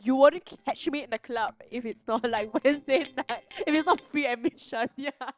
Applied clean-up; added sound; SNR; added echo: neural separator model SepFormer DNS4.